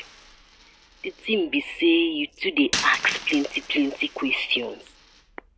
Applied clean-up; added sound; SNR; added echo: none; Coin (dropping); 12 dB; none.